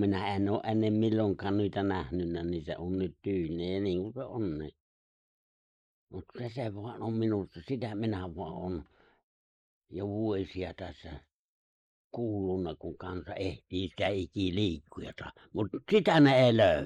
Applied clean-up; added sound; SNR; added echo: neural mask model Resemble Enhance denoiser.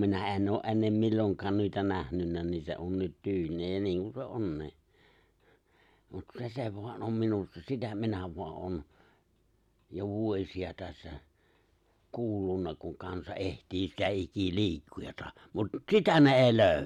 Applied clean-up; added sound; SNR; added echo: none; none; none; none.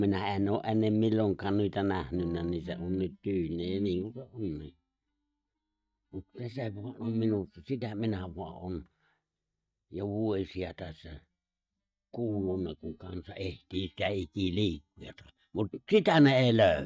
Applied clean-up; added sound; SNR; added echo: neural mask model DeepFilterNet 3.